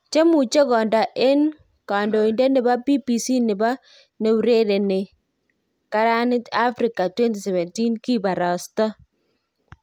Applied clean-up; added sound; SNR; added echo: none; none; none; none.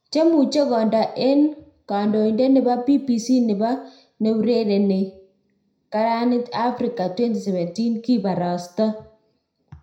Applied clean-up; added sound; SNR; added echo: none; none; none; reverberation time 0.5 s.